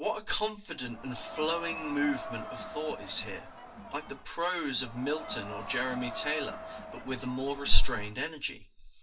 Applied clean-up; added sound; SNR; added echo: none; Crowd; 14 dB; reverberation time 0.2 s.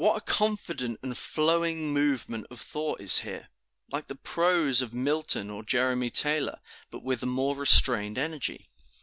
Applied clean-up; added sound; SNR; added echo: none; none; none; none.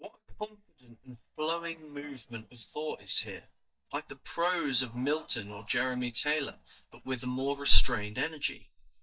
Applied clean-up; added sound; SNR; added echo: neural mask model DeepFilterNet 3.